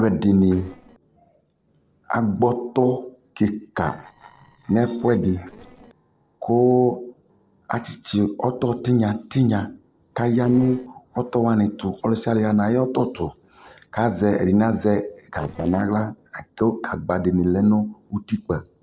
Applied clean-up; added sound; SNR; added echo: neural separator model SepFormer DNS4.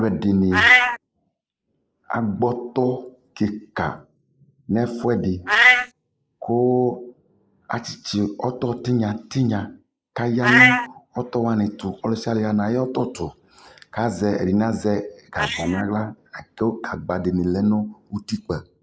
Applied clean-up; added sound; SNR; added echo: neural mask model Resemble Enhance denoiser.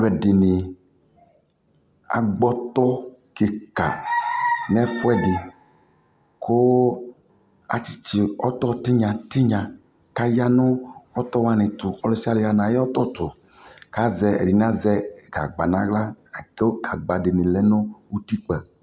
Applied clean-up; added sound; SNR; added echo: none; none; none; none.